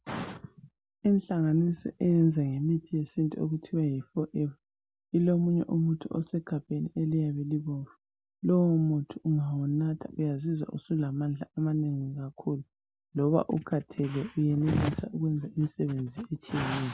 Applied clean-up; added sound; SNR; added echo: none; none; none; none.